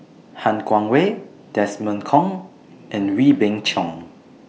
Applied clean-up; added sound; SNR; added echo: none; none; none; none.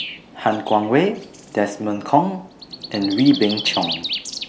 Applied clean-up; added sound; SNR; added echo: none; Bird; 11 dB; none.